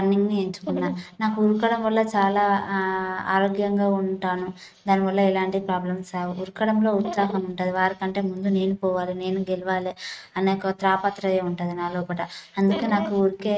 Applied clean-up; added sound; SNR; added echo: neural mask model RNNoise.